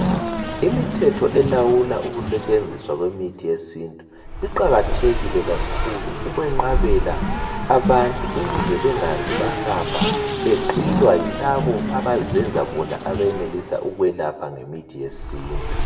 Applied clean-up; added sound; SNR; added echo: none; Race car, auto racing; 3 dB; reverberation time 1.0 s.